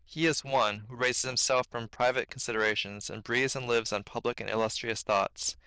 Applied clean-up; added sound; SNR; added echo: neural diffusion model UNIVERSE++.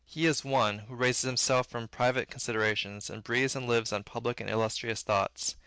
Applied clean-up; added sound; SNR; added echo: none; none; none; none.